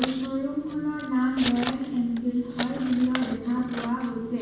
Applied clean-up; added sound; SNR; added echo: none; Scissors; 11 dB; reverberation time 1.2 s.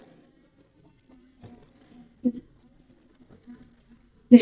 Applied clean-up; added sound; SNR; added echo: neural mask model DeepFilterNet 3.